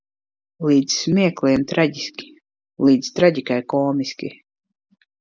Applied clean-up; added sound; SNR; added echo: none; none; none; none.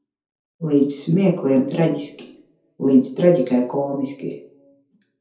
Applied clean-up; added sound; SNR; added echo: none; none; none; reverberation time 0.5 s.